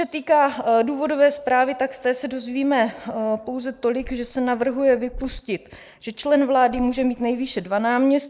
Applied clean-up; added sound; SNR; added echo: neural mask model Resemble Enhance denoiser.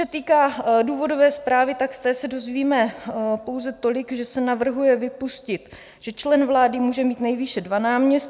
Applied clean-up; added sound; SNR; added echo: none; none; none; none.